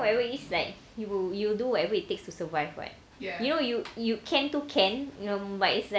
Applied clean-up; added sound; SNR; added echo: none; none; none; none.